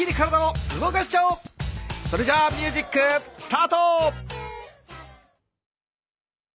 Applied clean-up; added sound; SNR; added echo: none; none; none; none.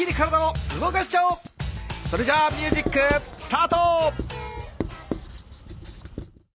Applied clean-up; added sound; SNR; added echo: none; Writing; 8 dB; none.